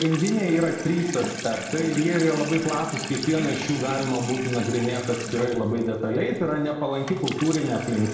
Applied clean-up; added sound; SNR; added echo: none; Sink (filling or washing) / Water tap, faucet; 10 dB; reverberation time 0.9 s.